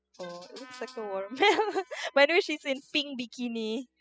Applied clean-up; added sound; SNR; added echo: classical method spectral subtraction.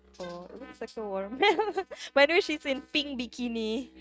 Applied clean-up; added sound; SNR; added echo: neural mask model RNNoise.